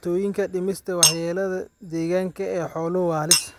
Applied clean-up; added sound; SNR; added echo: none; Chink, clink; 2 dB; none.